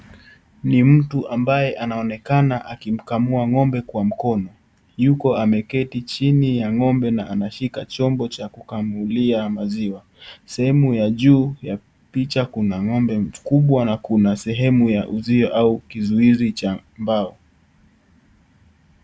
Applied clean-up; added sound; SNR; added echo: none; none; none; none.